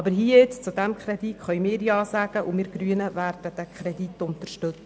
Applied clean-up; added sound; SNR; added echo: none; none; none; none.